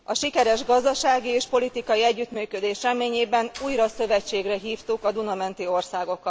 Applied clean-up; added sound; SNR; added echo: none; Mechanisms; 19 dB; none.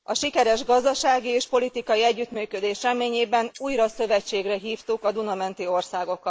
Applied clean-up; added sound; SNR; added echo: neural mask model Resemble Enhance denoiser.